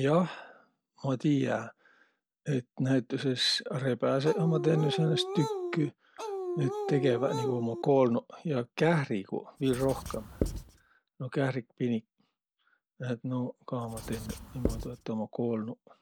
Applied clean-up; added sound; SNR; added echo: none; Writing + Dog; 5 dB; none.